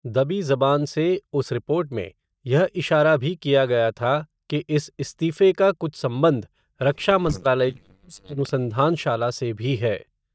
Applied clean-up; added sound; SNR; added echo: neural mask model DeepFilterNet 3.